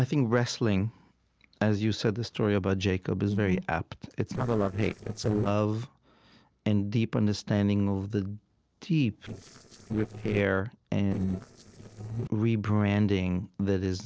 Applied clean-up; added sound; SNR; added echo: neural separator model SepFormer DNS4.